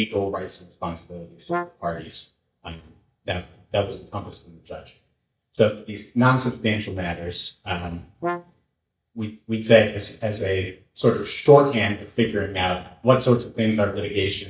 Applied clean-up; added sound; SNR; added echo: neural mask model DeepFilterNet 3.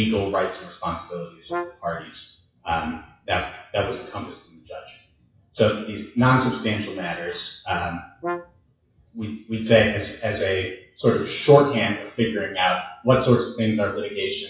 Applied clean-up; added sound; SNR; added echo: classical method WPE with log-MMSE.